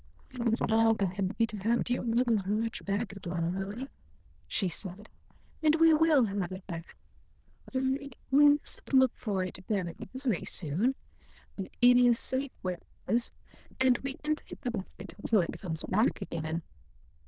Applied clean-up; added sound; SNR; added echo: neural diffusion model UNIVERSE++.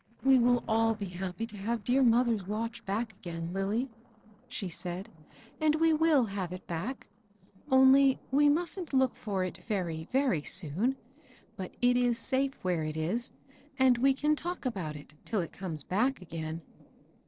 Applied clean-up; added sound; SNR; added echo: neural separator model SepFormer DNS4.